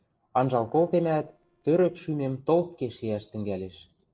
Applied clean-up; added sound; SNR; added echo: neural separator model SepFormer DNS4.